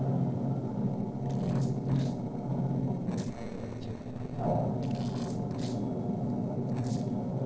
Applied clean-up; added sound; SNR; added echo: neural separator model SepFormer DNS4.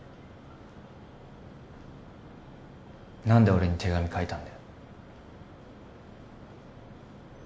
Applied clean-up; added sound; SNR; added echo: none; none; none; none.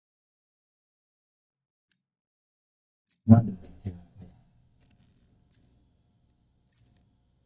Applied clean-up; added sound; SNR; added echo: neural mask model DeepFilterNet 3.